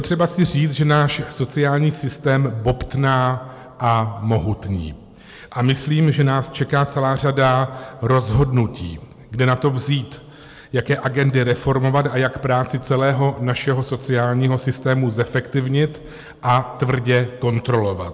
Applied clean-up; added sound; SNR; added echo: none; none; none; none.